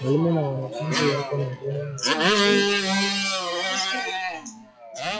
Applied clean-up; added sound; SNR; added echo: classical method log-MMSE.